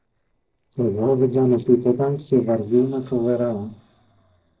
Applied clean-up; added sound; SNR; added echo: neural separator model SepFormer DNS4.